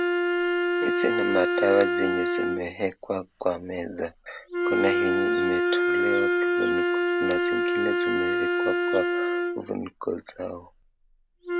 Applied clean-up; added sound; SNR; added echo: none; Wind instrument, woodwind instrument; -4 dB; none.